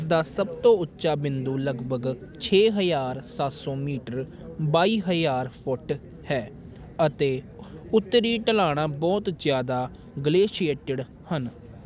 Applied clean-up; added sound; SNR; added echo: none; none; none; none.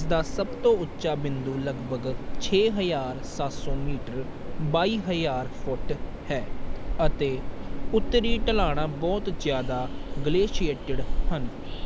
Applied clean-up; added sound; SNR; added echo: none; Train; 0 dB; none.